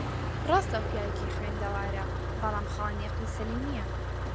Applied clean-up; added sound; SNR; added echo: none; Motor vehicle (road); -3 dB; none.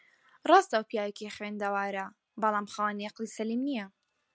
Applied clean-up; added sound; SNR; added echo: none; none; none; none.